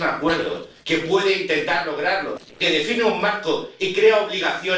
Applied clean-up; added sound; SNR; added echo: neural separator model SepFormer DNS4.